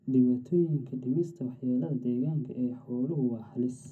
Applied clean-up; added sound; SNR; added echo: none; none; none; reverberation time 0.3 s.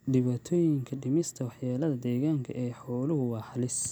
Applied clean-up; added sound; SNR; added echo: none; none; none; none.